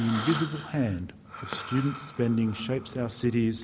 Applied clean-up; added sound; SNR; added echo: none; Breathing; 11 dB; none.